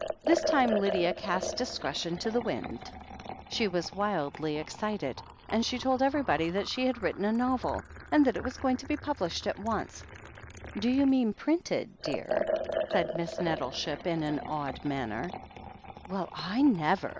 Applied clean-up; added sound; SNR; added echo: none; Liquid; 8 dB; none.